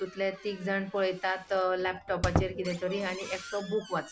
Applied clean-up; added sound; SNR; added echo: none; Squeak; 7 dB; none.